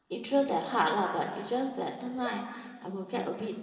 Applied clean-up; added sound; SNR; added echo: neural separator model SepFormer DNS4.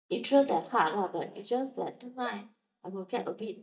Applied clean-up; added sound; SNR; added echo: neural mask model DeepFilterNet 3.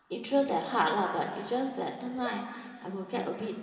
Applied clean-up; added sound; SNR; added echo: none; Raindrop / Drip; 14 dB; reverberation time 2.3 s.